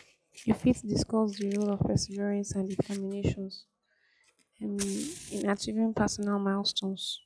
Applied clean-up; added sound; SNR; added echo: classical method log-MMSE.